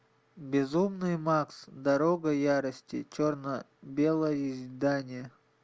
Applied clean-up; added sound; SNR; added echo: none; none; none; none.